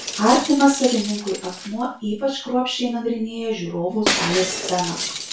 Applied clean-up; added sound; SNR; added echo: none; Shatter; 7 dB; reverberation time 0.3 s.